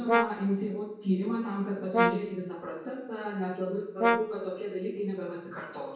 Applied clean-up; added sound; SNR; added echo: none; Brass instrument; 0 dB; reverberation time 0.6 s.